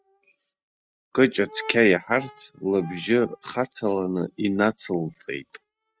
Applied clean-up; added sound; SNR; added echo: neural mask model RNNoise.